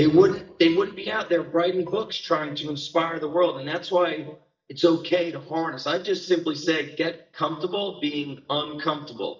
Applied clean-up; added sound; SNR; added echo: neural mask model DeepFilterNet 3.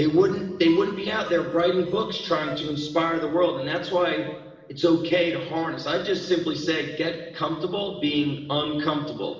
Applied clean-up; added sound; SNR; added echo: neural separator model SepFormer DNS4.